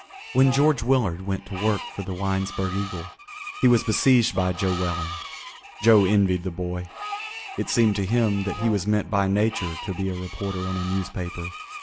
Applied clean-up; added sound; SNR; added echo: none; Screech + Brass instrument; 13 dB; none.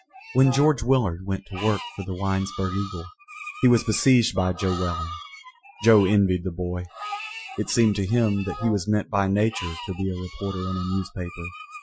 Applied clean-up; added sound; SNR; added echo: classical method Wiener filter.